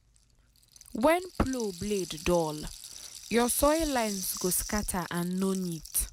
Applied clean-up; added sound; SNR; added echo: none; Rattle (instrument); 14 dB; none.